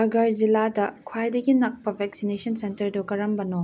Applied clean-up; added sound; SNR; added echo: none; none; none; none.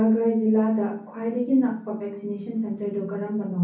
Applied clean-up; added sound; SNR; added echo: none; none; none; reverberation time 0.6 s.